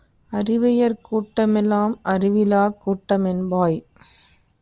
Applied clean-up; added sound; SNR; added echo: none; none; none; none.